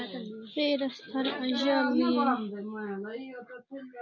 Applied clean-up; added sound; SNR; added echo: none; none; none; none.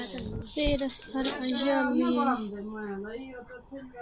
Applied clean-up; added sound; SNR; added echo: none; Fire; 12 dB; none.